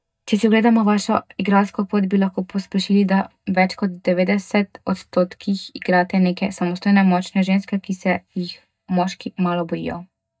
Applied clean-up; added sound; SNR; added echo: neural mask model DeepFilterNet 3.